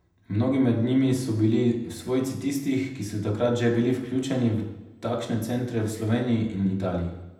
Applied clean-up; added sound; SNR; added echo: none; none; none; reverberation time 0.8 s.